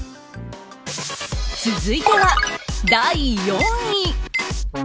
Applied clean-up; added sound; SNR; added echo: none; none; none; none.